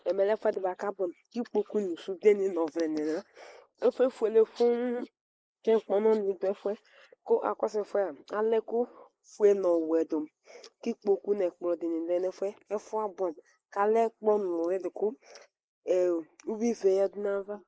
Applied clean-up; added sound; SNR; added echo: neural mask model Resemble Enhance denoiser.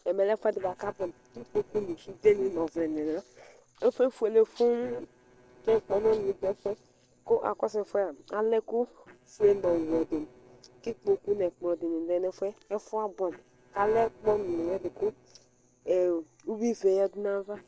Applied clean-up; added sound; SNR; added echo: neural separator model SepFormer DNS4.